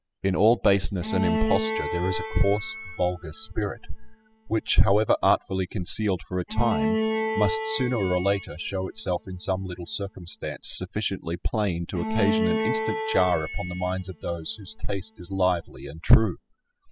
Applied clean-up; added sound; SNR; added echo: classical method spectral subtraction.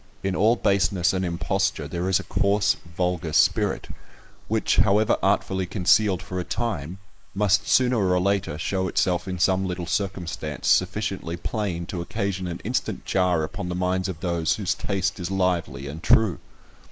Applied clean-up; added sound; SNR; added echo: neural mask model Resemble Enhance denoiser.